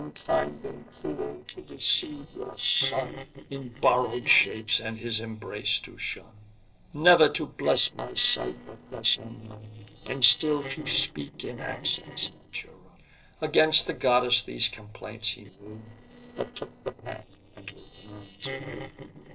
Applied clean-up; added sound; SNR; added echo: neural separator model SepFormer DNS4.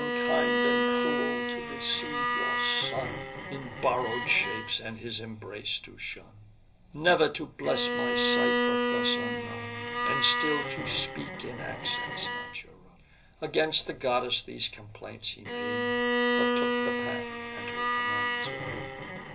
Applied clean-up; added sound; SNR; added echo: none; Bowed string instrument; -2 dB; reverberation time 0.5 s.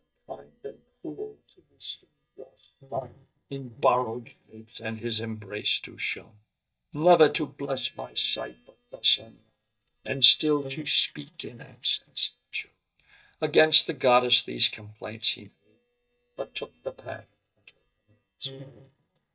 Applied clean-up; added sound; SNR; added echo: neural mask model DeepFilterNet 3.